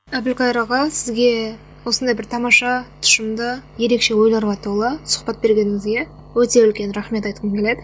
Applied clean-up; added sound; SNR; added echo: none; none; none; none.